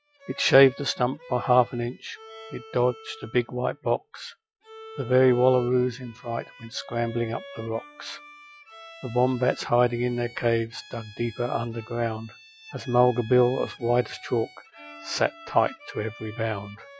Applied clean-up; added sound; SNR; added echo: classical method log-MMSE.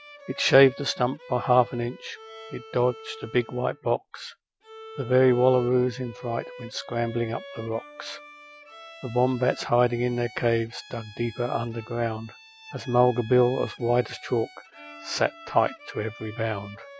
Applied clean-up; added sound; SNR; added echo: none; Bowed string instrument; 18 dB; none.